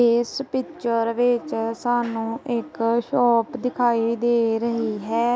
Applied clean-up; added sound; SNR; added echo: none; none; none; none.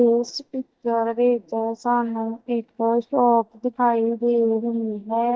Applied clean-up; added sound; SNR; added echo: neural mask model DeepFilterNet 3.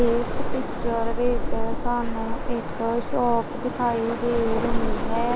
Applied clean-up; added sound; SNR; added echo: none; Waves, surf; -2 dB; none.